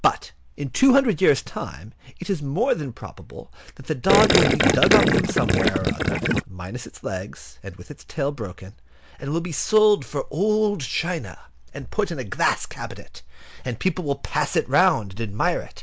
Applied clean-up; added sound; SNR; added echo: none; Gurgling; -4 dB; none.